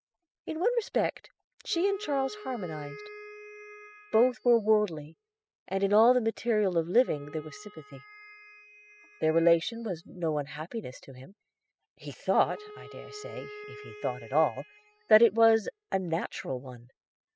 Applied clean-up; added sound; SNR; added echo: classical method spectral subtraction.